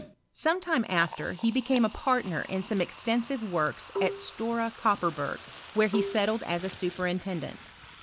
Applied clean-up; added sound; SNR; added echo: none; Liquid + Marimba, xylophone; 12 dB; none.